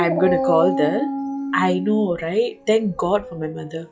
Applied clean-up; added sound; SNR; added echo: classical method log-MMSE.